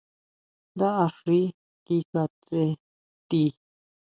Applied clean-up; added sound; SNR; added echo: none; none; none; none.